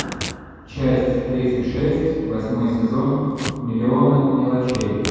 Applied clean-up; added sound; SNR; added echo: none; Packing tape, duct tape / Tearing; 15 dB; reverberation time 2.1 s.